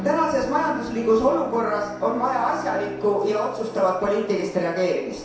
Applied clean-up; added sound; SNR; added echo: none; Bowed string instrument; 14 dB; reverberation time 0.7 s.